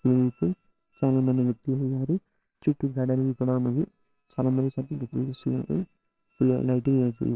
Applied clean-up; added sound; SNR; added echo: neural separator model SepFormer WHAMR!.